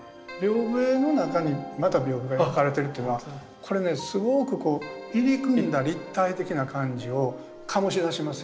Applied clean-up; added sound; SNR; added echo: none; Keyboard (musical); 19 dB; none.